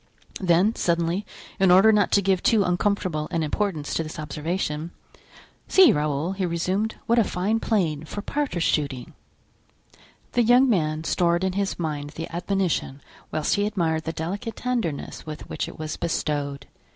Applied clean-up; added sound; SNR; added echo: none; none; none; none.